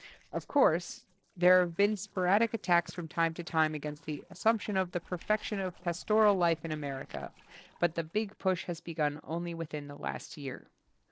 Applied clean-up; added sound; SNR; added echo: neural separator model SepFormer DNS4.